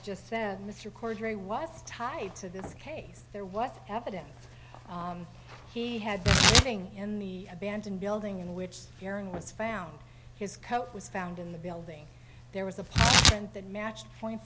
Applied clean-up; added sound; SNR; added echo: none; Tearing; -3 dB; none.